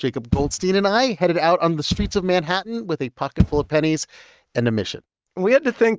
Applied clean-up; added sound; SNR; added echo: neural mask model RNNoise.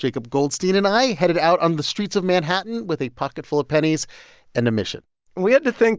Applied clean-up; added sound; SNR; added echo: none; none; none; none.